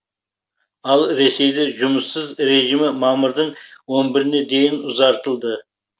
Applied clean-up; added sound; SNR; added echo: none; none; none; none.